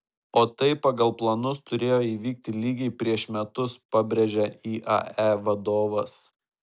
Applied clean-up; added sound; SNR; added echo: none; none; none; none.